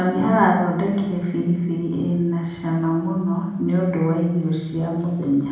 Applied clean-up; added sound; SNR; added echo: none; none; none; reverberation time 0.9 s.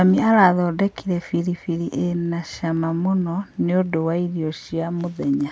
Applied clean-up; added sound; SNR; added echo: none; none; none; none.